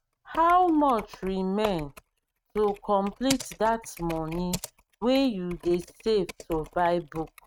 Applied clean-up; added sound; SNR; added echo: neural mask model RNNoise.